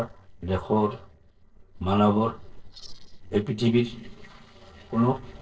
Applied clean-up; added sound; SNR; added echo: neural separator model SepFormer DNS4.